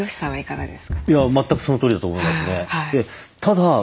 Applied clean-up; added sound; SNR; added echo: none; Run; 12 dB; none.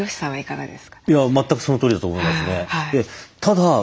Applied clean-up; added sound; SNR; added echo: none; none; none; none.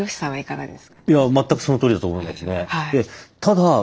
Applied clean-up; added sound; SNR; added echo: neural separator model SepFormer DNS4.